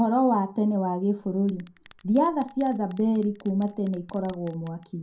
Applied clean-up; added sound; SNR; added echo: none; Bell; 6 dB; reverberation time 0.2 s.